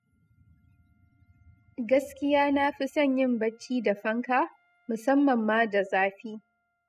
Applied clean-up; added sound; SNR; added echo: classical method spectral subtraction.